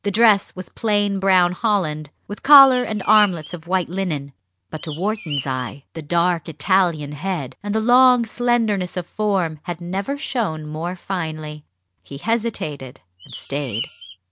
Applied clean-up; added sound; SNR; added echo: none; Bird; 13 dB; none.